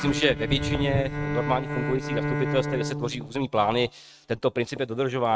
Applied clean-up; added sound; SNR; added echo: neural mask model RNNoise.